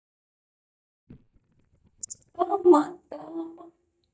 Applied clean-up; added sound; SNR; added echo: neural mask model DeepFilterNet 3.